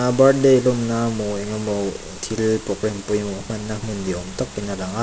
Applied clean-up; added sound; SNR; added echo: none; none; none; none.